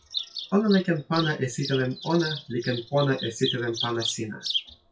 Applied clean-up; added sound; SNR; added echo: classical method WPE with log-MMSE.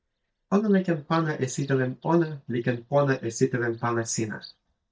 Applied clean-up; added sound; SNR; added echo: neural mask model DeepFilterNet 3.